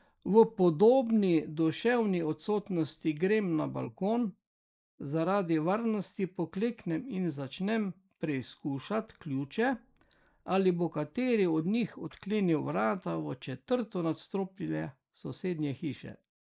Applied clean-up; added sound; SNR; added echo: neural mask model Resemble Enhance denoiser.